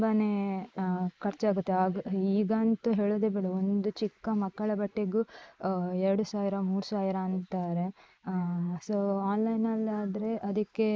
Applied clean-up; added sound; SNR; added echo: neural mask model Resemble Enhance denoiser.